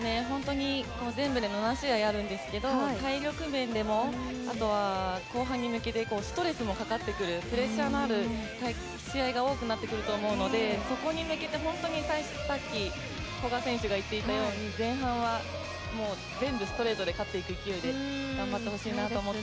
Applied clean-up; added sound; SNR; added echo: none; none; none; none.